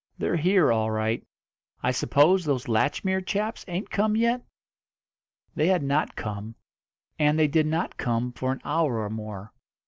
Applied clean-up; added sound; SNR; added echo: none; none; none; none.